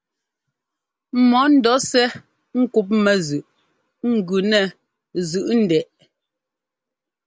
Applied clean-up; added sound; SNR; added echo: none; none; none; none.